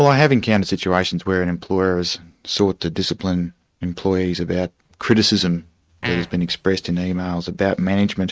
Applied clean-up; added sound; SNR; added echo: neural mask model RNNoise.